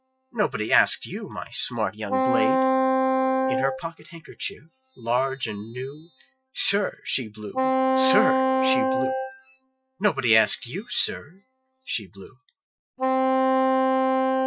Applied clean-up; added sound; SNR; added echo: classical method Wiener filter.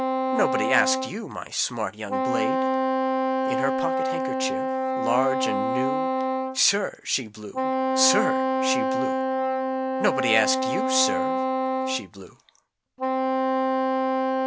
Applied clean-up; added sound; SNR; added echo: none; Wind instrument, woodwind instrument; -4 dB; none.